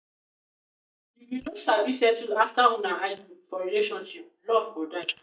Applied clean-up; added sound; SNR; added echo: neural mask model DeepFilterNet 3.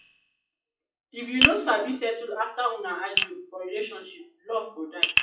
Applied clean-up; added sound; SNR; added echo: classical method WPE with log-MMSE.